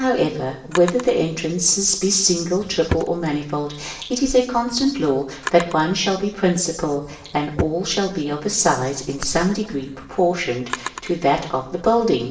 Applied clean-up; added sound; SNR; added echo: none; Drawer open or close; 14 dB; reverberation time 0.8 s.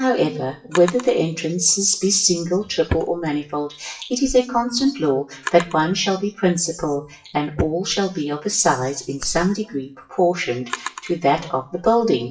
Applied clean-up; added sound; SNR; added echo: classical method WPE with log-MMSE.